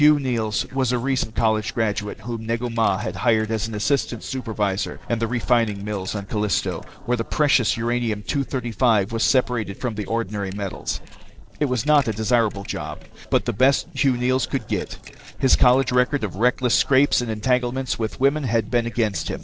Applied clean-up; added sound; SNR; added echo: neural separator model SepFormer DNS4.